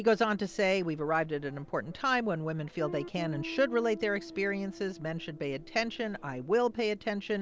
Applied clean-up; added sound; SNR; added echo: none; Guitar; 16 dB; none.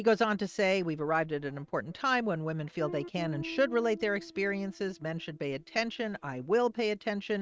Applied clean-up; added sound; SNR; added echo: neural mask model RNNoise.